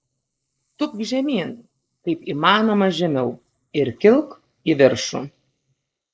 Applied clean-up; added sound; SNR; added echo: neural mask model Resemble Enhance denoiser.